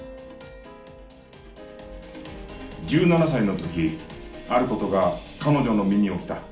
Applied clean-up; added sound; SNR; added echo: none; none; none; reverberation time 0.4 s.